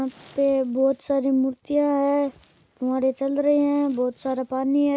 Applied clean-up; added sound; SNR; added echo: none; none; none; none.